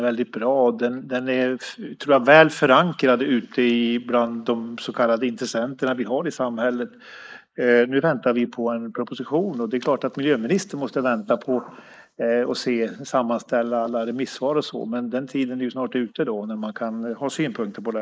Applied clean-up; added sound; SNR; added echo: neural mask model Resemble Enhance denoiser.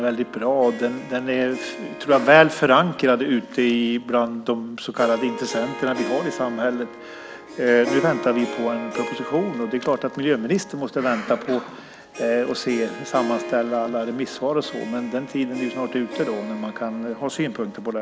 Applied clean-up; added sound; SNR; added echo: none; Harp; 12 dB; none.